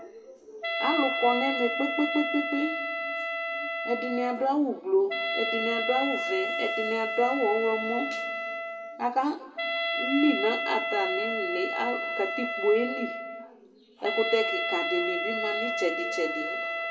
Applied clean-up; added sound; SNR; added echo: none; Wind instrument, woodwind instrument; 2 dB; reverberation time 1.8 s.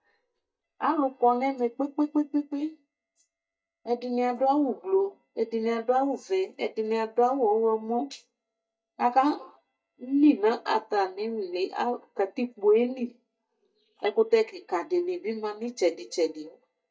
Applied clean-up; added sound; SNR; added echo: neural mask model DeepFilterNet 3.